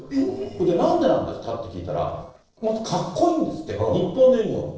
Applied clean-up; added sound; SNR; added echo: neural separator model SepFormer DNS4.